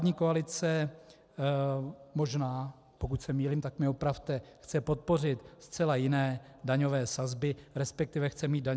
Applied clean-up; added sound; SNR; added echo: none; none; none; none.